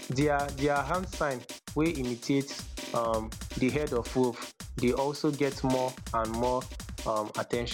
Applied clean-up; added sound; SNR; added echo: none; Drum; 11 dB; none.